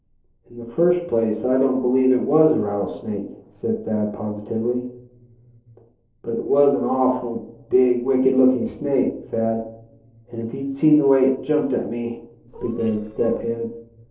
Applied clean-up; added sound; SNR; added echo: neural separator model SepFormer DNS4.